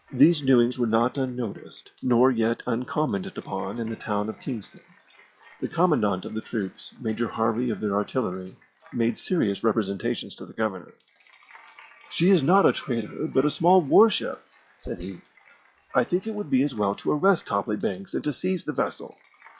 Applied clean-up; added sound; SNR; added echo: classical method log-MMSE.